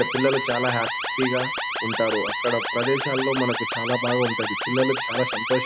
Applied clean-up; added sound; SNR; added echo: none; Alarm; 2 dB; none.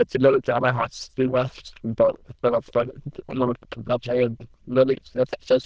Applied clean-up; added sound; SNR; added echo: neural diffusion model UNIVERSE++.